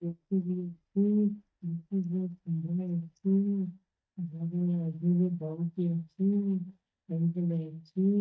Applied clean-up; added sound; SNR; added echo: neural mask model DeepFilterNet 3.